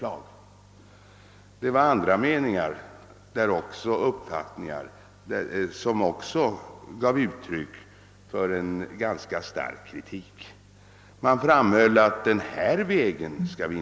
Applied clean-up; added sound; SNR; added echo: none; none; none; none.